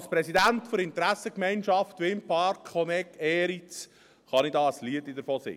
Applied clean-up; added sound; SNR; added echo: none; none; none; none.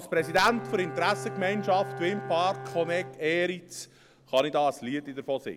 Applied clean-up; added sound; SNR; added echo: none; Bowed string instrument; 12 dB; none.